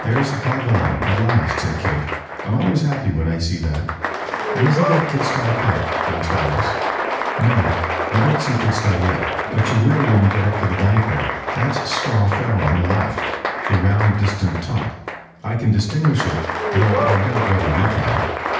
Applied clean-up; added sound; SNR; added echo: none; Applause; 4 dB; reverberation time 0.9 s.